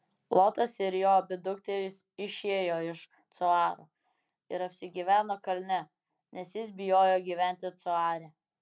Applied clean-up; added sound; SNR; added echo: none; none; none; none.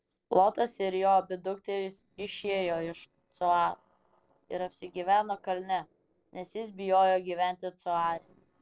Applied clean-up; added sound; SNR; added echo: neural separator model SepFormer DNS4.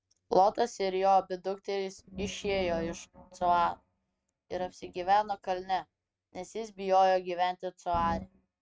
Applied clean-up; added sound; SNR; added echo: neural mask model RNNoise.